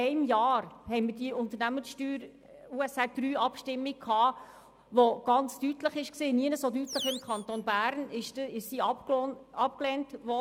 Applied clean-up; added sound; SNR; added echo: none; Animal; 15 dB; none.